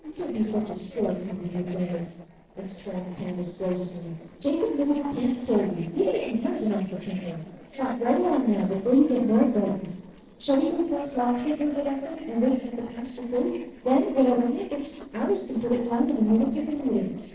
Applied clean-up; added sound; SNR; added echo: neural separator model SepFormer DNS4.